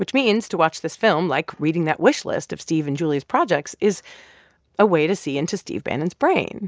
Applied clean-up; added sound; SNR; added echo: none; none; none; none.